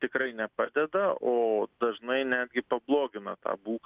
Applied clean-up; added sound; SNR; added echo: none; none; none; none.